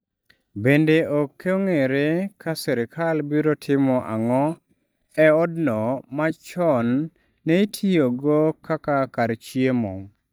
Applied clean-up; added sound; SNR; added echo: neural mask model DeepFilterNet 3.